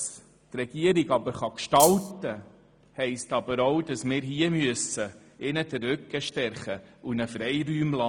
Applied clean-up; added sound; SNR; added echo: none; Rattle (instrument); 1 dB; none.